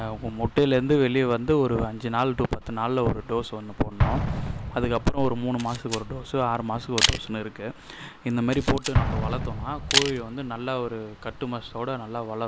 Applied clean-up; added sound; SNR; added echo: none; Explosion + Camera; 5 dB; none.